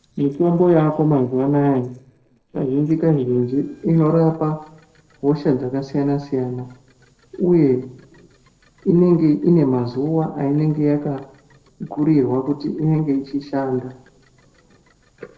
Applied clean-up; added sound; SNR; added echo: neural separator model SepFormer DNS4.